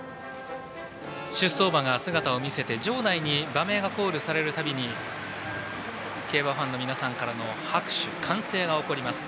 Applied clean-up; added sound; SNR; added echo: none; none; none; none.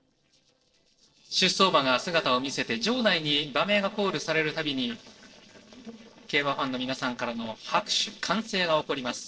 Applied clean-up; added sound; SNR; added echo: neural separator model SepFormer DNS4.